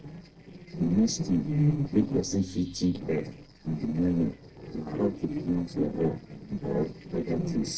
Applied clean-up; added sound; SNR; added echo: neural separator model SepFormer DNS4.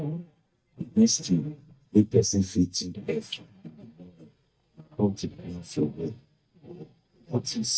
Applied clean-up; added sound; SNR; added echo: neural mask model DeepFilterNet 3.